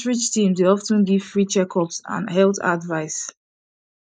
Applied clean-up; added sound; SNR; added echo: neural mask model Resemble Enhance denoiser.